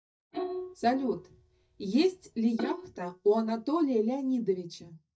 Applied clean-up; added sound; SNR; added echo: neural mask model DeepFilterNet 3.